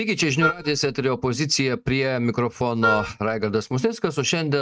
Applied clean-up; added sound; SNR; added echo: neural mask model RNNoise.